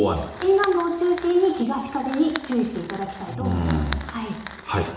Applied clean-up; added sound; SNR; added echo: none; Fire; 16 dB; reverberation time 0.9 s.